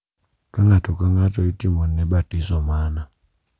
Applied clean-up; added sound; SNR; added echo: none; none; none; none.